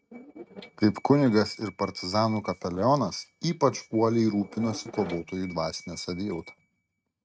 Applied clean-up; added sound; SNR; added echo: neural mask model RNNoise.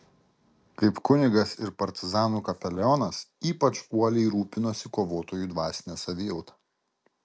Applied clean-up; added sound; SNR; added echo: none; none; none; none.